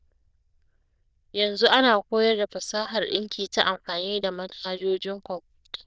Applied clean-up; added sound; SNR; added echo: neural diffusion model UNIVERSE++.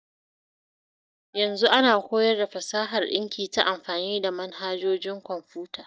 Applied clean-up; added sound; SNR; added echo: neural mask model DeepFilterNet 3.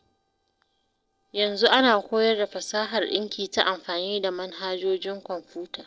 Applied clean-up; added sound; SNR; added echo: neural separator model SepFormer DNS4.